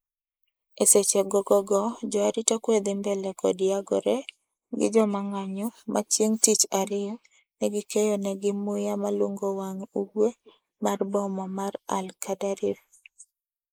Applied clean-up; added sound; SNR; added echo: neural mask model Resemble Enhance denoiser.